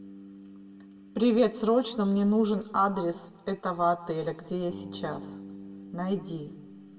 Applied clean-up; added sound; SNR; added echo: none; Bass guitar; 18 dB; reverberation time 1.0 s.